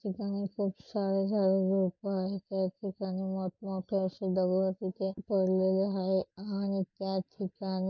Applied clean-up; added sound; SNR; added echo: neural mask model Resemble Enhance denoiser.